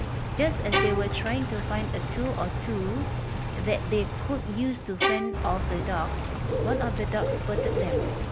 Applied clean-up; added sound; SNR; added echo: none; Bird / Rain + Bowed string instrument; -3 dB; none.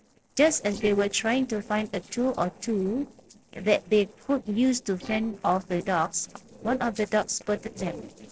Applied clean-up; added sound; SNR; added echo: neural separator model SepFormer DNS4.